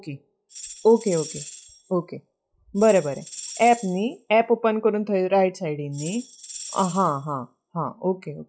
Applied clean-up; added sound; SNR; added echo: classical method log-MMSE.